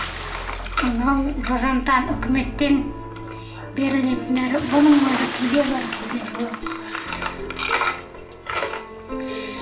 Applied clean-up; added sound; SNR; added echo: none; Bathtub (filling or washing) / Splash, splatter; 13 dB; reverberation time 0.7 s.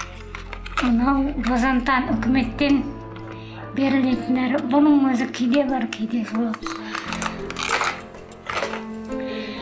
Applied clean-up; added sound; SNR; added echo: none; none; none; none.